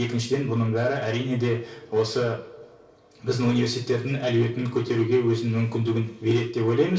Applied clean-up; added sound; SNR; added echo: none; none; none; reverberation time 0.3 s.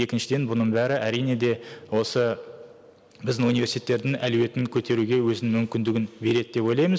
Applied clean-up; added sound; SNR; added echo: none; none; none; none.